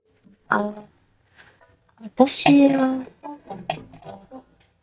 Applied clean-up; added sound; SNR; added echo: neural mask model DeepFilterNet 3.